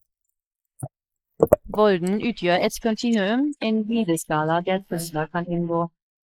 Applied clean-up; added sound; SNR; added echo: neural mask model Resemble Enhance denoiser.